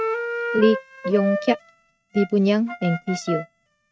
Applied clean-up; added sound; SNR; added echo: neural mask model RNNoise.